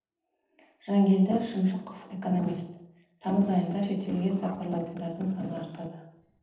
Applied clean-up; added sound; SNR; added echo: neural separator model SepFormer DNS4.